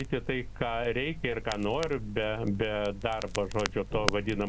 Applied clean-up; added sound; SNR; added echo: none; Crackle; 7 dB; none.